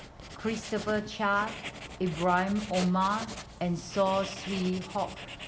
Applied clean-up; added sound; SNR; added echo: none; Writing; 11 dB; reverberation time 1.9 s.